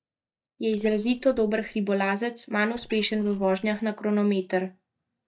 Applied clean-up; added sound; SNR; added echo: neural mask model DeepFilterNet 3.